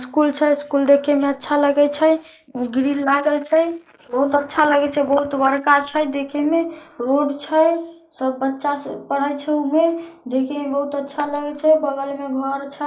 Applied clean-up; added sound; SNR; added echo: neural mask model Resemble Enhance denoiser.